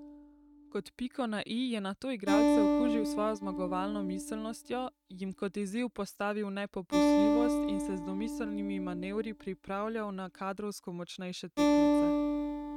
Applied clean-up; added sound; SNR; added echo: neural mask model RNNoise.